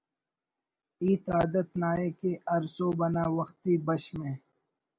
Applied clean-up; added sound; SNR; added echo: none; none; none; none.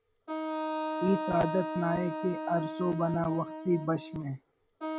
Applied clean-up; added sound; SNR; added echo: none; Wind instrument, woodwind instrument; 5 dB; none.